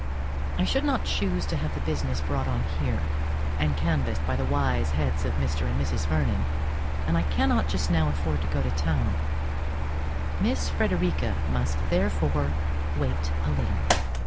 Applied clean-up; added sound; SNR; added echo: none; Mechanical fan; -4 dB; none.